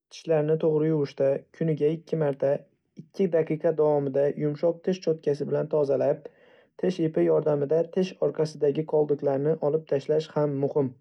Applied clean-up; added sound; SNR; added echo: none; none; none; none.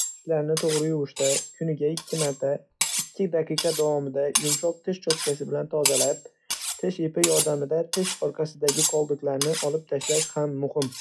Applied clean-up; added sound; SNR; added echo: classical method log-MMSE.